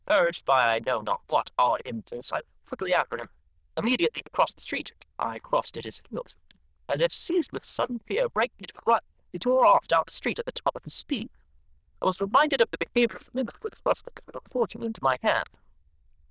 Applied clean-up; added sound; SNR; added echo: neural diffusion model UNIVERSE++.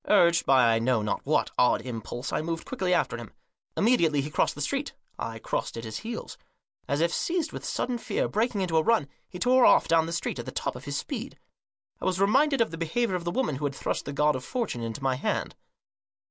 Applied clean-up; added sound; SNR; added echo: none; none; none; none.